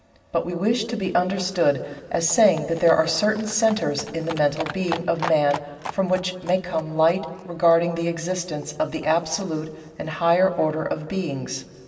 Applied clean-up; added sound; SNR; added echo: none; Livestock, farm animals, working animals; 16 dB; reverberation time 2.5 s.